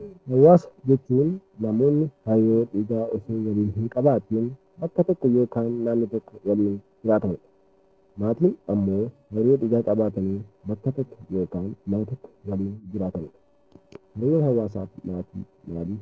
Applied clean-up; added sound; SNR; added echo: neural separator model SepFormer DNS4.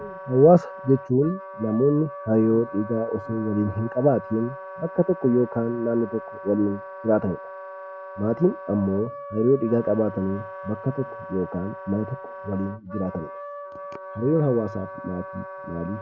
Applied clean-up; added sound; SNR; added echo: none; Wind instrument, woodwind instrument; 13 dB; none.